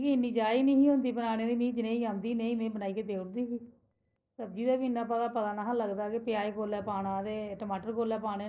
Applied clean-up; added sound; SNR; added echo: neural separator model SepFormer DNS4.